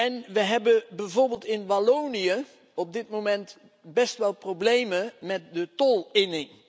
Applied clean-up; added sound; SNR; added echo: none; none; none; none.